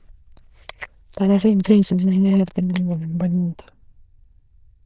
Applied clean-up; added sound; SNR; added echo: neural diffusion model UNIVERSE++.